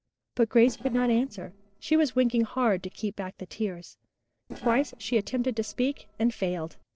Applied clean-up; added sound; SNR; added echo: neural separator model SepFormer DNS4.